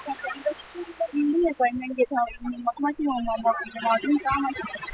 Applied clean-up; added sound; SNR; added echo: classical method spectral subtraction.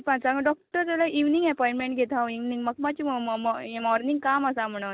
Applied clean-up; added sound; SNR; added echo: none; none; none; none.